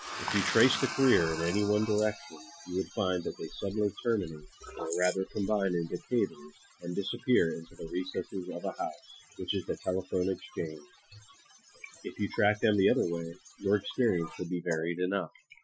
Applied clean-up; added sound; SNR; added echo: classical method Wiener filter.